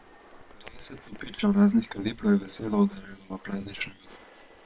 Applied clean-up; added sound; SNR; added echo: neural separator model SepFormer WHAM!.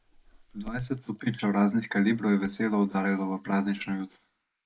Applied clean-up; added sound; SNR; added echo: neural mask model Resemble Enhance denoiser.